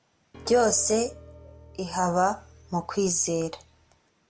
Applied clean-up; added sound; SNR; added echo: none; Piano; 19 dB; none.